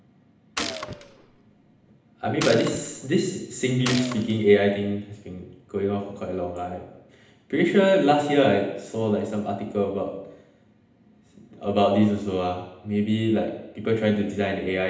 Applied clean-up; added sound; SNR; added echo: none; Gunshot, gunfire; 11 dB; reverberation time 0.8 s.